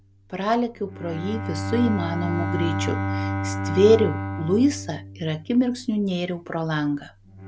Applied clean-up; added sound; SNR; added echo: none; Bowed string instrument; 6 dB; none.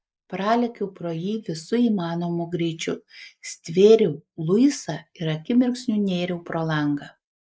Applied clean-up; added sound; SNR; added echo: neural mask model Resemble Enhance denoiser.